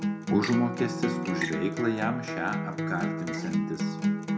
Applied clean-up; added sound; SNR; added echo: none; Acoustic guitar; 0 dB; reverberation time 0.3 s.